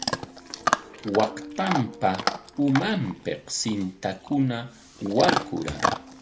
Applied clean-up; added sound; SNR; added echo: none; Chewing, mastication / Dog; 4 dB; none.